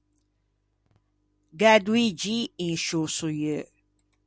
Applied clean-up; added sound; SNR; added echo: none; none; none; none.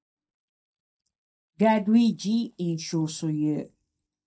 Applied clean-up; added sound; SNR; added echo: neural mask model DeepFilterNet 3.